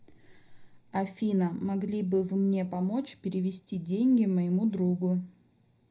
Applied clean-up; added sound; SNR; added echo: none; none; none; reverberation time 0.4 s.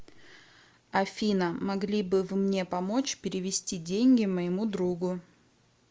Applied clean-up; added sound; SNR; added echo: none; none; none; none.